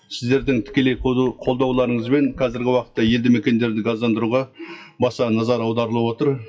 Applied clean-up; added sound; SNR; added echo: classical method WPE with log-MMSE.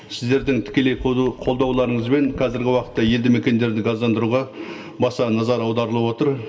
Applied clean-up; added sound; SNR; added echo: none; Chatter / Chirp, tweet / Car passing by / Typing; 19 dB; reverberation time 0.2 s.